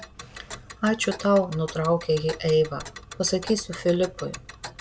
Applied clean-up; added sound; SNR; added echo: none; Tick; 15 dB; none.